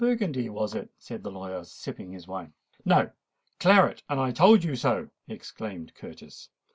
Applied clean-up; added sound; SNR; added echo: none; none; none; none.